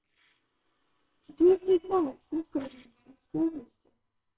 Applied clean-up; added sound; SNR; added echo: neural separator model SepFormer WHAMR!.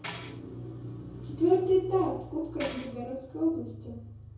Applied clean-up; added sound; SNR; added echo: none; Tambourine; 17 dB; reverberation time 0.6 s.